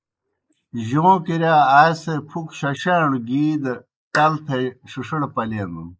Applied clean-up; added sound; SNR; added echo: neural mask model Resemble Enhance denoiser.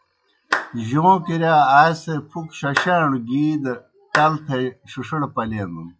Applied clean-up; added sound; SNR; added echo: classical method log-MMSE.